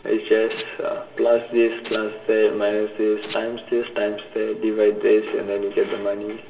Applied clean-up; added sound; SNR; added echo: none; Domestic sounds, home sounds; 19 dB; reverberation time 2.9 s.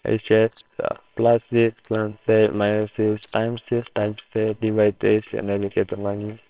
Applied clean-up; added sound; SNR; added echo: neural separator model SepFormer WHAMR!.